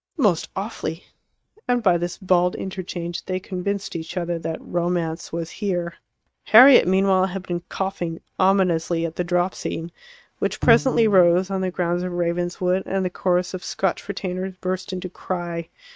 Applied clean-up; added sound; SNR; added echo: neural mask model RNNoise.